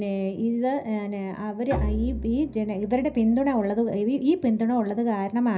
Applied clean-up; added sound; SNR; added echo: none; Bowed string instrument; 12 dB; reverberation time 0.4 s.